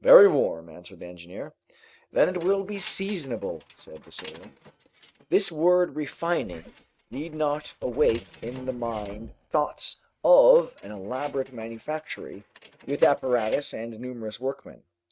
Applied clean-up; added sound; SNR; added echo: neural mask model RNNoise.